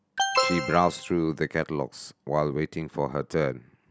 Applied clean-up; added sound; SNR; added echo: none; Alarm; 1 dB; none.